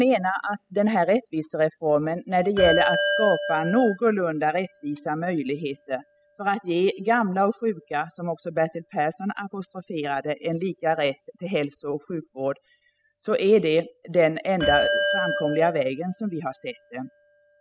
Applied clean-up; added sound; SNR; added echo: classical method spectral subtraction.